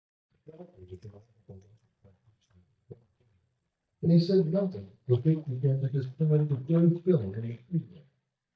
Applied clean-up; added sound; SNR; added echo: neural mask model DeepFilterNet 3.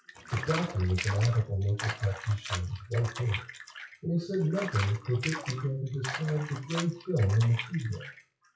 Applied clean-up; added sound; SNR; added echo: classical method WPE with log-MMSE.